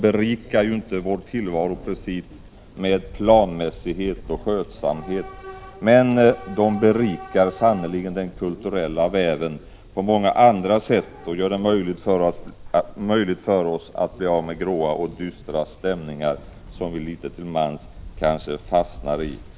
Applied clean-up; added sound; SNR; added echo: none; Subway, metro, underground / Train; 18 dB; none.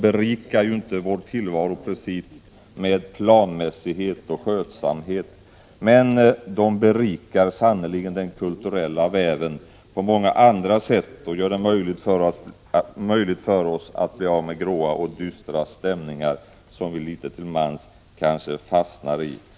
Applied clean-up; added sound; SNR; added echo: none; none; none; none.